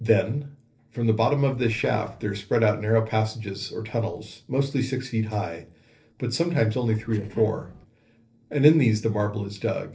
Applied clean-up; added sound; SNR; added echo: neural separator model SepFormer DNS4.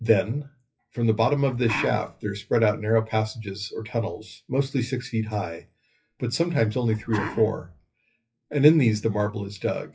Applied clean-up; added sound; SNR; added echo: classical method WPE with log-MMSE.